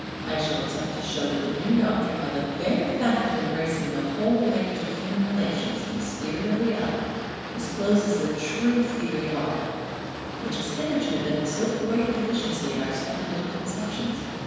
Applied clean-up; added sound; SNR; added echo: none; Boat, Water vehicle; 8 dB; reverberation time 1.9 s.